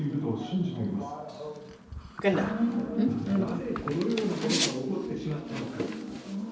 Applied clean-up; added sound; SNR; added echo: none; Bicycle; 2 dB; reverberation time 0.9 s.